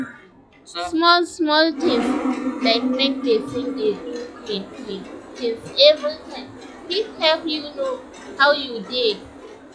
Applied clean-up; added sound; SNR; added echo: classical method log-MMSE.